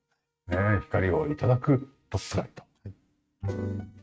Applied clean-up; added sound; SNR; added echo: neural mask model RNNoise.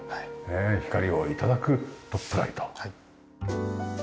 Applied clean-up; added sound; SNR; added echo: none; none; none; none.